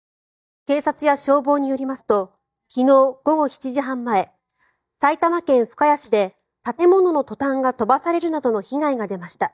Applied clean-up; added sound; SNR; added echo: neural mask model DeepFilterNet 3.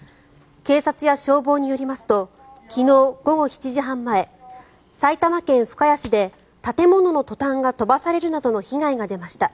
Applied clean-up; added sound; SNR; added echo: none; Rattle (instrument); 16 dB; none.